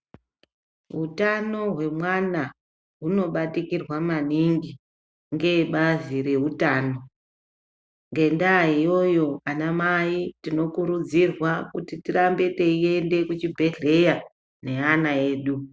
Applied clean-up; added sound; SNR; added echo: none; none; none; none.